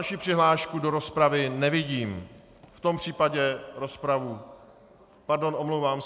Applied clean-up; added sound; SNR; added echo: none; none; none; none.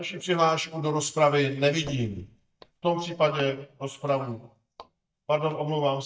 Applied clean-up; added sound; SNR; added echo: neural mask model DeepFilterNet 3.